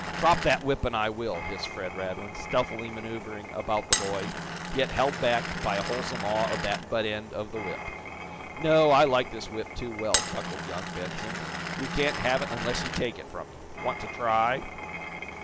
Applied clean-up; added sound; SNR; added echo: none; Glass; 6 dB; none.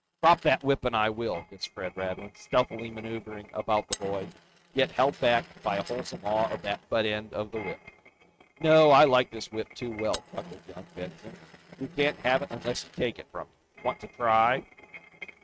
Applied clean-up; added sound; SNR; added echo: neural mask model RNNoise.